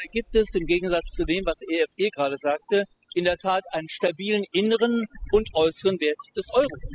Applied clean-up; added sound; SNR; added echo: classical method spectral subtraction.